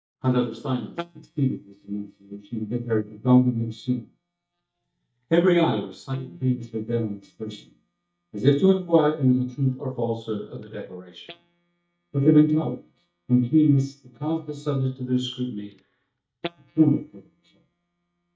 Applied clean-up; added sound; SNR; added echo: neural mask model DeepFilterNet 3.